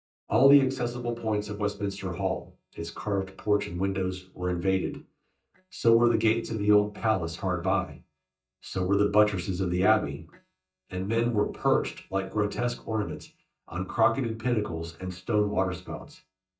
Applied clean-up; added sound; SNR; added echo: neural mask model DeepFilterNet 3.